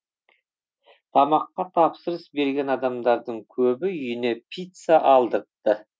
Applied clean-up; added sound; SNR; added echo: none; none; none; none.